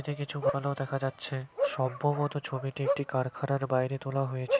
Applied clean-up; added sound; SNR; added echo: none; Bark; 4 dB; none.